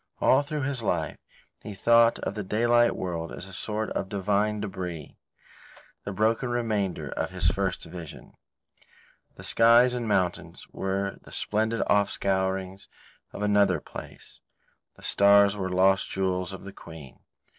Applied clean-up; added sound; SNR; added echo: neural separator model SepFormer DNS4.